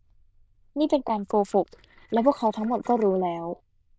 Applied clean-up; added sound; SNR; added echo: neural diffusion model UNIVERSE++.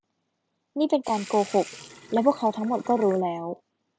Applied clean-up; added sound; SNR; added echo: none; Sink (filling or washing) / Water tap, faucet; 16 dB; none.